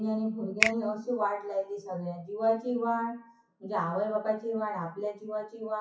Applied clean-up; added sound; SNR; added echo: classical method WPE with log-MMSE.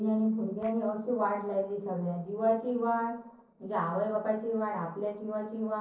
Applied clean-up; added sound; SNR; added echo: neural separator model SepFormer DNS4.